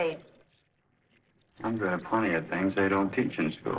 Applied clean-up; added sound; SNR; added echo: neural separator model SepFormer DNS4.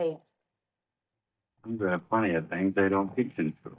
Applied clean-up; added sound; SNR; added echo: neural mask model DeepFilterNet 3.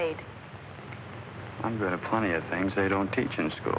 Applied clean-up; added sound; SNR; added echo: none; none; none; none.